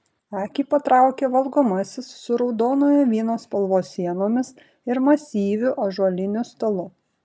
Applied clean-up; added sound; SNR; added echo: none; none; none; none.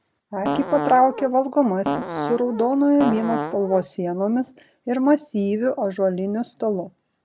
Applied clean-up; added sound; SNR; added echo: none; Fart; 5 dB; none.